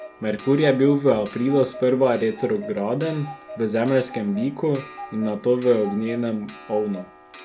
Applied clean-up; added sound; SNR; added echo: none; Clock; 17 dB; none.